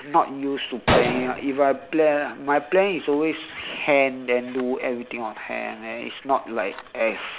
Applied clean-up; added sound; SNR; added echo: none; Gunshot, gunfire; 9 dB; none.